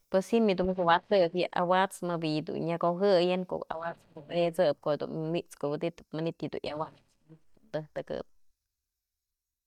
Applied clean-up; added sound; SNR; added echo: neural mask model DeepFilterNet 3.